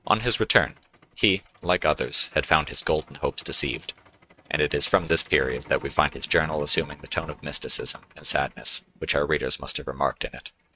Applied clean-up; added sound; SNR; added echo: neural mask model RNNoise.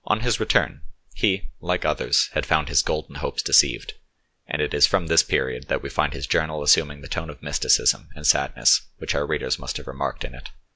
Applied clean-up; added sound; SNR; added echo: none; none; none; none.